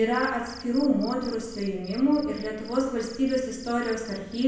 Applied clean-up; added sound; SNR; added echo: none; Cricket; 18 dB; reverberation time 0.9 s.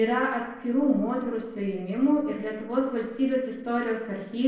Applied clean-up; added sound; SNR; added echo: neural separator model SepFormer DNS4.